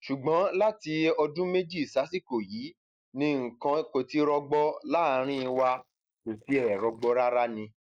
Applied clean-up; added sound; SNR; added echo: neural mask model Resemble Enhance denoiser.